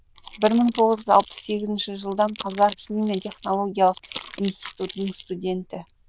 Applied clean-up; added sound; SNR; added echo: neural diffusion model UNIVERSE++.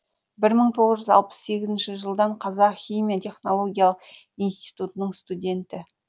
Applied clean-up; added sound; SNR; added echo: none; none; none; none.